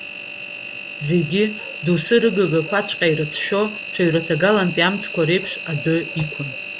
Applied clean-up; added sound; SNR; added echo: none; Engine; 11 dB; none.